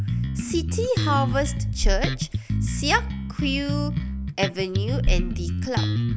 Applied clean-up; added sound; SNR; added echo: none; Bass drum + Bass guitar; -4 dB; none.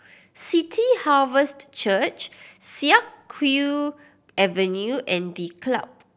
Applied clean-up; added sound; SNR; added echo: none; none; none; none.